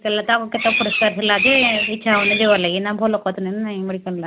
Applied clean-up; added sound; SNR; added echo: none; none; none; none.